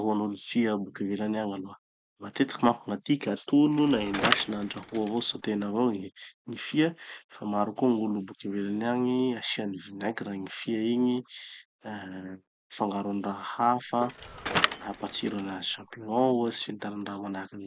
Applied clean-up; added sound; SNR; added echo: none; Bicycle; 4 dB; none.